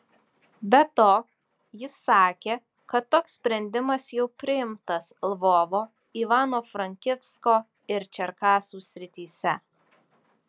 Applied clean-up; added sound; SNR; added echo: none; none; none; none.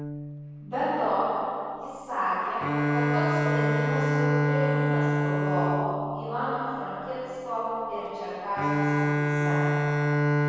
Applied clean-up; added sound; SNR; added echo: none; Bowed string instrument; -3 dB; reverberation time 2.2 s.